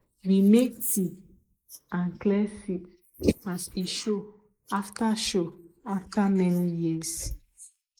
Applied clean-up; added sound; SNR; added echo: neural mask model Resemble Enhance denoiser.